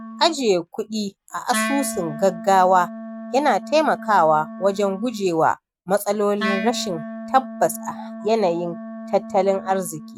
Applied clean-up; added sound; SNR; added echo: neural mask model RNNoise.